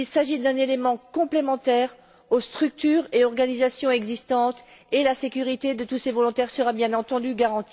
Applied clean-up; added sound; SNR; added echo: none; none; none; none.